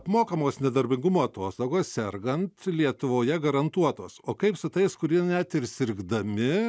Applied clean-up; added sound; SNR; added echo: none; none; none; none.